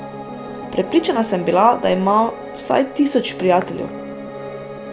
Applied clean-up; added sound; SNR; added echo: none; Piano; 12 dB; none.